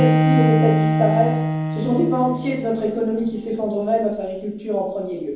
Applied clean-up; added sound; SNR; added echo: none; Bowed string instrument; 0 dB; reverberation time 0.9 s.